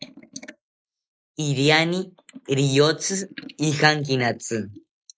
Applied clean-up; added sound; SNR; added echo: neural mask model Resemble Enhance denoiser.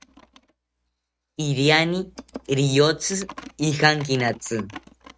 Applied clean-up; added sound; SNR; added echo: neural mask model RNNoise.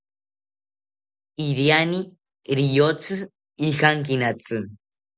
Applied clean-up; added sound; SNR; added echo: none; none; none; none.